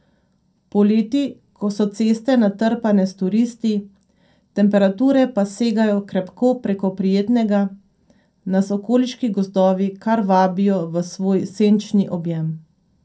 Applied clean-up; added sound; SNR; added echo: none; none; none; reverberation time 0.2 s.